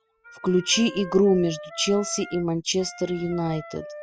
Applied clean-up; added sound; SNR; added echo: classical method spectral subtraction.